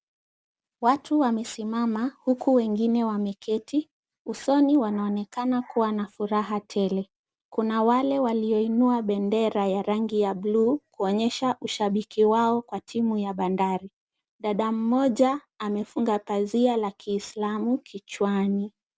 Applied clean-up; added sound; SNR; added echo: none; none; none; none.